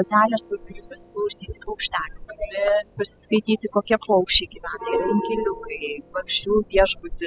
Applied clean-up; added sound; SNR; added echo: classical method spectral subtraction.